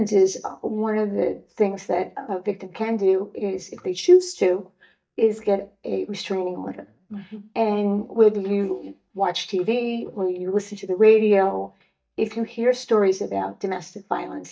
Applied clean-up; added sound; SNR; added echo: neural mask model DeepFilterNet 3.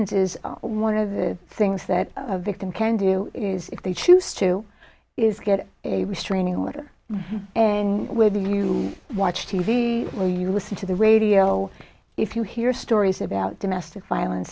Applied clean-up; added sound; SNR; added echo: none; none; none; none.